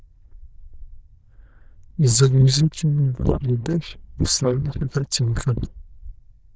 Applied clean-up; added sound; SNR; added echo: neural diffusion model UNIVERSE++.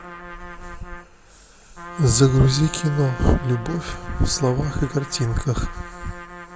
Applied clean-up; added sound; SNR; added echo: none; Trumpet; 15 dB; none.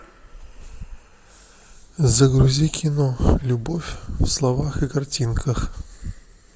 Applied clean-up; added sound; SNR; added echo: none; none; none; none.